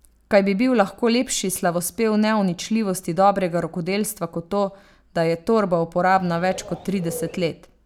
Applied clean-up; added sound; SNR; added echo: none; Bird; 15 dB; none.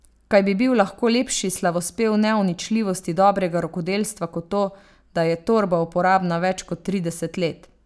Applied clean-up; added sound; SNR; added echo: none; none; none; none.